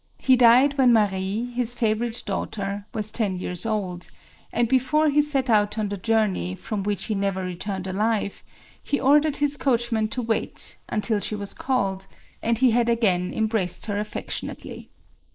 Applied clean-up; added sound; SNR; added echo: neural mask model Resemble Enhance denoiser.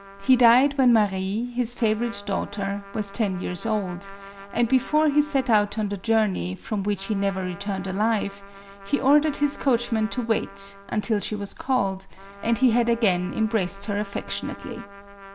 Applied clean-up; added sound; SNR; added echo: none; Trumpet; 20 dB; none.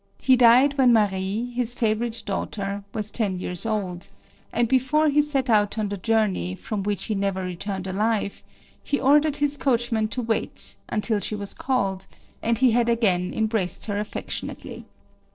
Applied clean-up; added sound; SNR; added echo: neural separator model SepFormer DNS4.